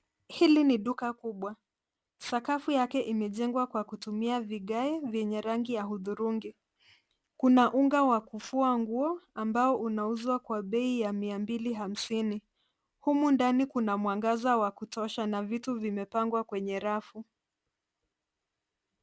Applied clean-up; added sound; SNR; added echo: none; none; none; none.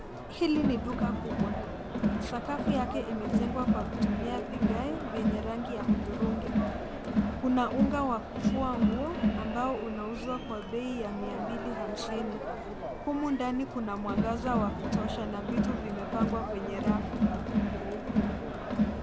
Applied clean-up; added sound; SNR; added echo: none; Crowd; -3 dB; none.